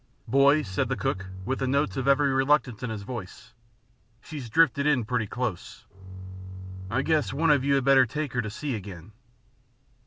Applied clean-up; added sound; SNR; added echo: none; Bowed string instrument; 10 dB; none.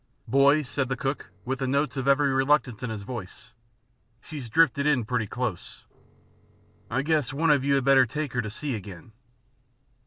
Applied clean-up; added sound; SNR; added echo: neural separator model SepFormer DNS4.